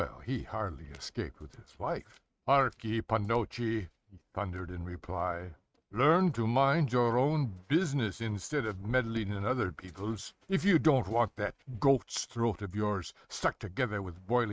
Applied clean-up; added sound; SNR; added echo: neural mask model RNNoise.